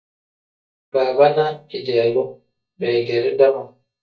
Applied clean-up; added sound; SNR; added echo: neural mask model DeepFilterNet 3.